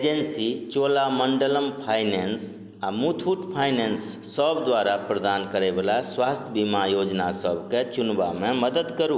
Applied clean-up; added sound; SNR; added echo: none; none; none; none.